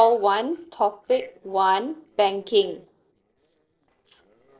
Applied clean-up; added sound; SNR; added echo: neural separator model SepFormer DNS4.